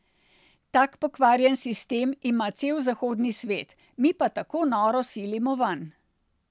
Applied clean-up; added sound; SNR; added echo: none; none; none; none.